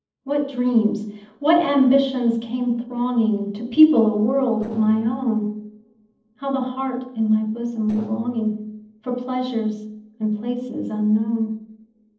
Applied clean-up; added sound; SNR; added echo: neural separator model SepFormer DNS4.